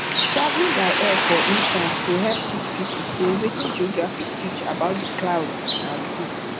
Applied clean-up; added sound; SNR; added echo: none; Bird; -2 dB; none.